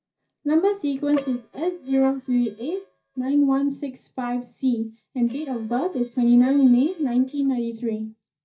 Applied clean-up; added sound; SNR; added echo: neural mask model DeepFilterNet 3.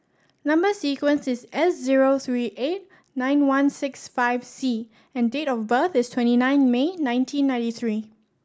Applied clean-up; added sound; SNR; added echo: none; none; none; none.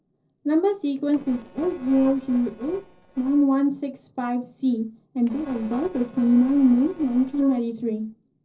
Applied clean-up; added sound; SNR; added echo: neural separator model SepFormer DNS4.